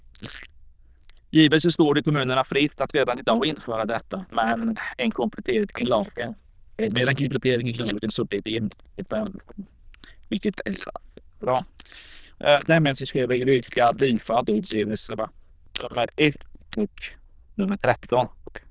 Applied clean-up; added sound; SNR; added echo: neural diffusion model UNIVERSE++.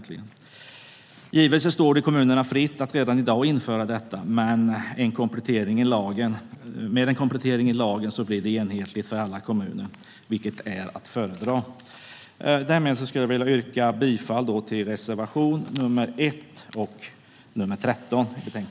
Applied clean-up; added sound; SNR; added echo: none; none; none; none.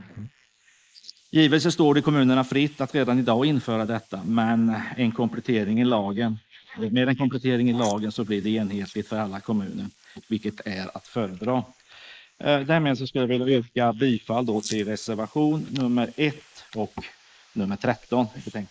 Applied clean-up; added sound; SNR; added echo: neural mask model Resemble Enhance denoiser.